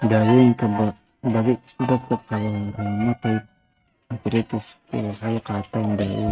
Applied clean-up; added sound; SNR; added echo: neural mask model RNNoise.